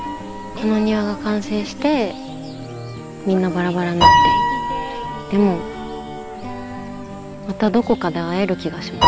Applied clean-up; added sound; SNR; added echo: none; Piano; 1 dB; none.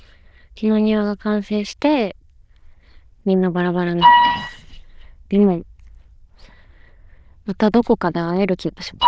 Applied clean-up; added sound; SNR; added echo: neural diffusion model UNIVERSE++.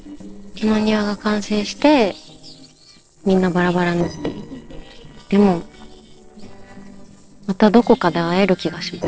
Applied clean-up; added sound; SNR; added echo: neural separator model SepFormer DNS4.